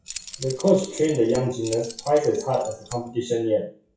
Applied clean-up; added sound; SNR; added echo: classical method WPE with log-MMSE.